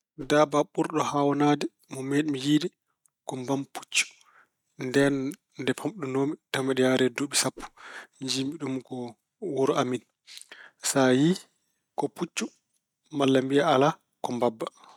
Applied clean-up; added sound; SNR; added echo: neural mask model RNNoise.